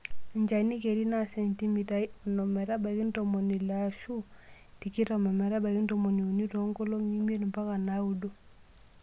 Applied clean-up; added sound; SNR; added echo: none; none; none; none.